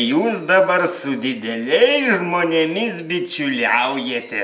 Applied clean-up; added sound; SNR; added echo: none; none; none; none.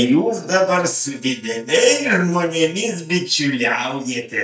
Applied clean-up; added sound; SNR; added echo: neural mask model DeepFilterNet 3.